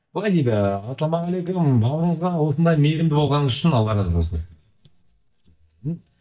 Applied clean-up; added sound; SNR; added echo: neural mask model DeepFilterNet 3.